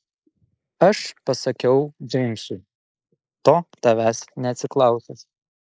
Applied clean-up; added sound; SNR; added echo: neural mask model Resemble Enhance denoiser.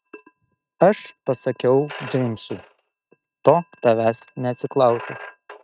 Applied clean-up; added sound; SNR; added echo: neural mask model RNNoise.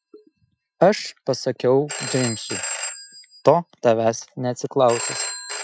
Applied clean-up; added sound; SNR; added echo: classical method Wiener filter.